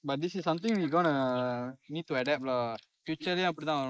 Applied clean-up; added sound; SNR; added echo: neural mask model Resemble Enhance denoiser.